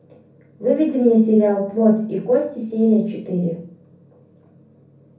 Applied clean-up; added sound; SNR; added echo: none; none; none; reverberation time 0.6 s.